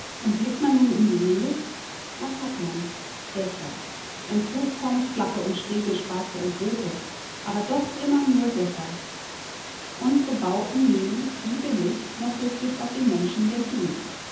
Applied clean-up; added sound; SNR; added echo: none; Water; 11 dB; reverberation time 0.8 s.